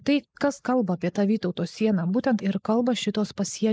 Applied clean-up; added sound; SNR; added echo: neural mask model Resemble Enhance denoiser.